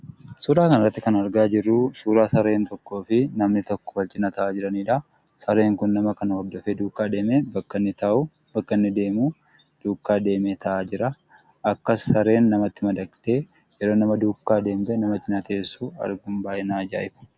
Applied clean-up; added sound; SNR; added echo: none; none; none; none.